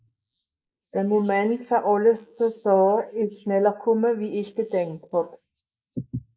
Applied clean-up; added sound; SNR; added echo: neural mask model Resemble Enhance denoiser.